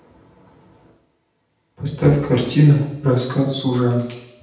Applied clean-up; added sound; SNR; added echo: none; none; none; reverberation time 0.8 s.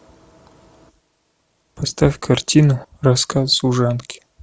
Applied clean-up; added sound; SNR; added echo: none; none; none; none.